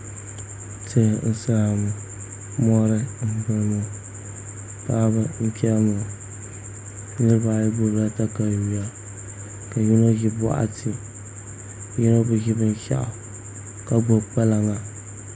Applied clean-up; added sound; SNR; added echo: none; none; none; none.